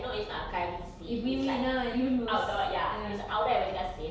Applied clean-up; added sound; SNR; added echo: none; none; none; none.